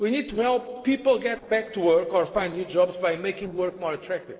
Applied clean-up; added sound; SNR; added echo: neural separator model SepFormer DNS4.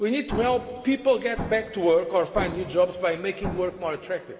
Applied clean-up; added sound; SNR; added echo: none; Explosion; 12 dB; reverberation time 2.5 s.